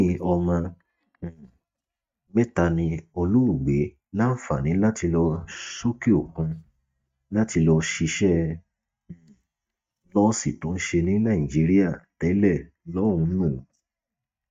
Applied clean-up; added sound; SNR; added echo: neural mask model DeepFilterNet 3.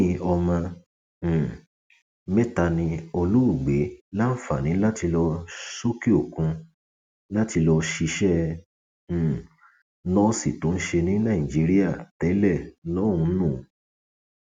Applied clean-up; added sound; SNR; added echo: none; none; none; none.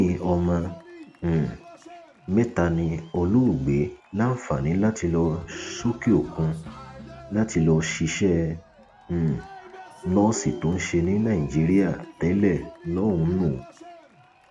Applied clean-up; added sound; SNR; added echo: none; Cheering; 20 dB; none.